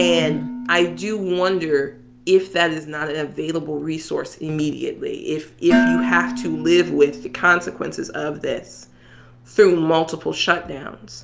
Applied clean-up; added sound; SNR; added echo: none; Dishes, pots, and pans; 8 dB; none.